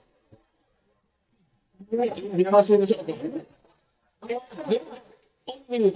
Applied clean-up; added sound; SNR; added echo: neural mask model DeepFilterNet 3.